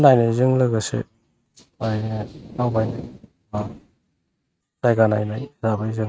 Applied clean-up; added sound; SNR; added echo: neural mask model RNNoise.